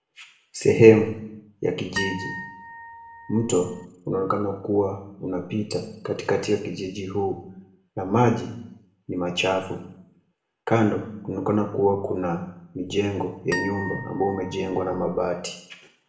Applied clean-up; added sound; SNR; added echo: none; Harp; 10 dB; reverberation time 0.6 s.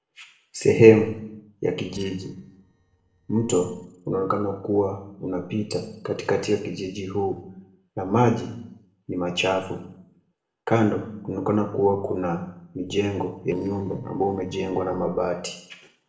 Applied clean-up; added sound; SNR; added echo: neural separator model SepFormer DNS4.